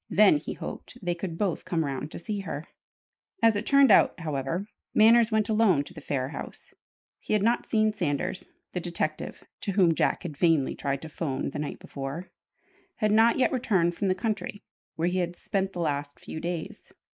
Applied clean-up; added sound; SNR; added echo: neural mask model Resemble Enhance denoiser.